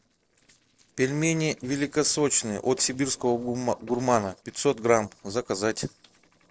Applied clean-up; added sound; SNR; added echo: neural separator model SepFormer DNS4.